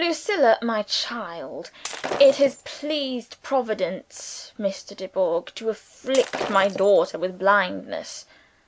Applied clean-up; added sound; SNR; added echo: none; Shatter; 10 dB; none.